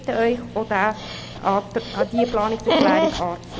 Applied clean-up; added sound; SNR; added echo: none; Dog; 2 dB; none.